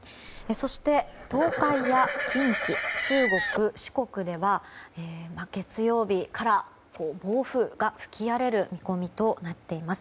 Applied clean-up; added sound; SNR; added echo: none; Livestock, farm animals, working animals; 3 dB; none.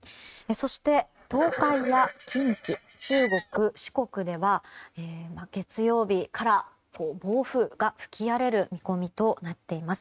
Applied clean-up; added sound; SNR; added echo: neural mask model RNNoise.